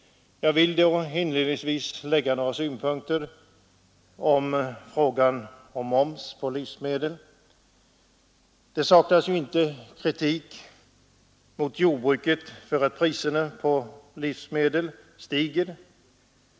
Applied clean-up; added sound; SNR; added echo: none; none; none; none.